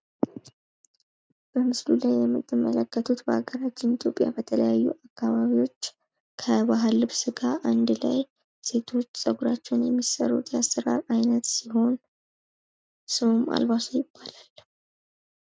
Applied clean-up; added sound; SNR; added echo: none; none; none; none.